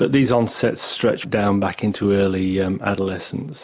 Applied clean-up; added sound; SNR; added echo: none; none; none; none.